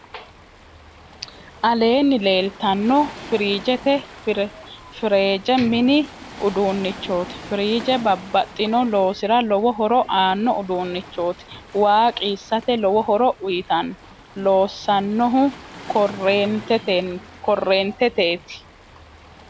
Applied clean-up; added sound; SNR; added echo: none; Waves, surf; 19 dB; none.